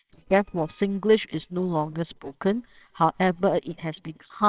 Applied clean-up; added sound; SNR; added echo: neural separator model SepFormer WHAMR!.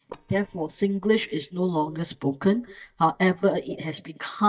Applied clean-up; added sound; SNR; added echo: neural mask model DeepFilterNet 3.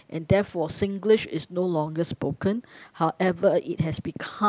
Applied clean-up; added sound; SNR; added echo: none; none; none; none.